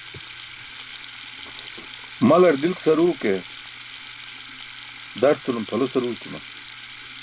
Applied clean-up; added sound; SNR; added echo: none; Sink (filling or washing) / Water tap, faucet; 11 dB; none.